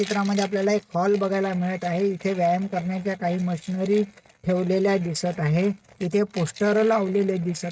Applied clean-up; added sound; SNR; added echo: neural mask model RNNoise.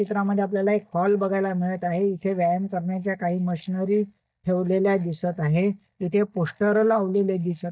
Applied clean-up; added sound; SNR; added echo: neural mask model DeepFilterNet 3.